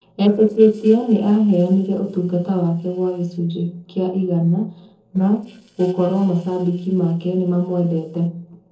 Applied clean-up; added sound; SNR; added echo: neural separator model SepFormer DNS4.